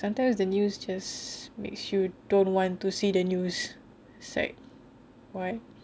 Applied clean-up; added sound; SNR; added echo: none; none; none; none.